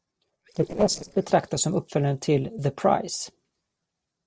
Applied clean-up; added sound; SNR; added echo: neural separator model SepFormer DNS4.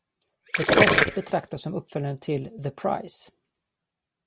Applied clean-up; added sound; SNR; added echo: none; Gurgling; -4 dB; none.